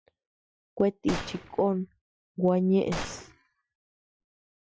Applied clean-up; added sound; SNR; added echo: classical method Wiener filter.